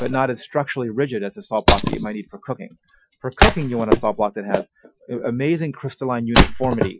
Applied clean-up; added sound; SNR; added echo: classical method Wiener filter.